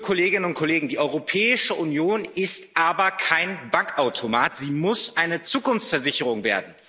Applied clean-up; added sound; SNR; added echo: none; none; none; none.